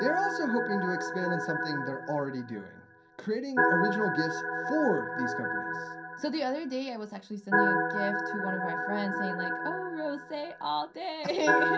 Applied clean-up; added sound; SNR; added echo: none; Organ; -1 dB; reverberation time 0.3 s.